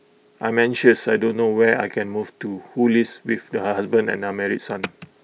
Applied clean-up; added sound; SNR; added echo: none; none; none; none.